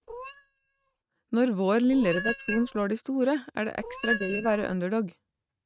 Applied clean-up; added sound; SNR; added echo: neural mask model RNNoise.